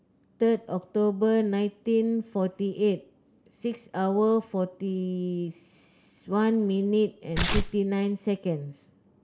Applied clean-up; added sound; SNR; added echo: none; Tearing; -1 dB; none.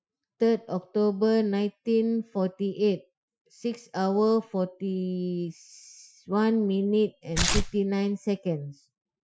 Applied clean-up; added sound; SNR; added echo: classical method Wiener filter.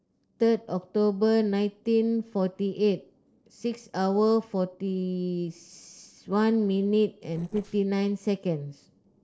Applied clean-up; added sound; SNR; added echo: neural separator model SepFormer DNS4.